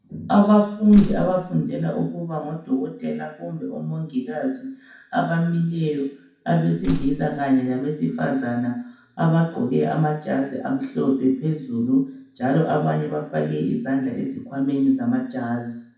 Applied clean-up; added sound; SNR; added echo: none; Slam; 10 dB; reverberation time 0.6 s.